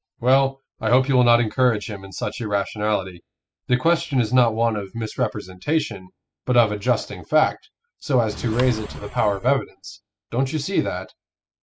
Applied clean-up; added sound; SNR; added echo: classical method spectral subtraction.